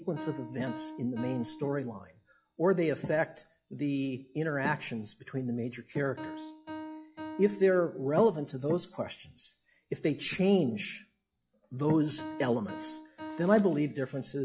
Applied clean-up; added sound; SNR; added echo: classical method log-MMSE.